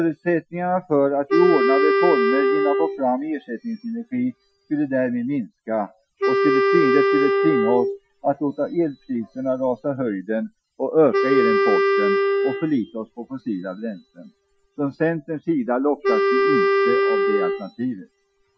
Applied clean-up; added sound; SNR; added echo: classical method Wiener filter.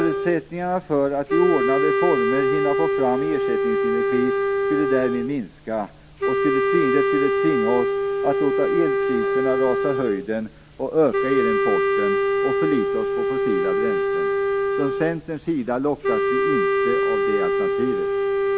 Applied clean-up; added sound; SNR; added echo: none; Wind instrument, woodwind instrument; -3 dB; none.